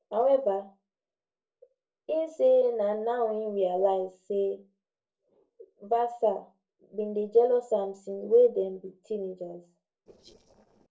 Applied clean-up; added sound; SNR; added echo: neural separator model SepFormer DNS4.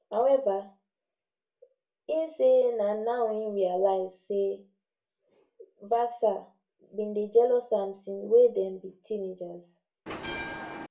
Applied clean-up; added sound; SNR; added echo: none; Bell; 8 dB; reverberation time 0.3 s.